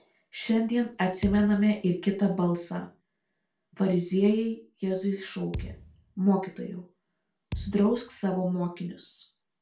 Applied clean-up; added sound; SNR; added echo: none; Thump, thud; 13 dB; reverberation time 0.3 s.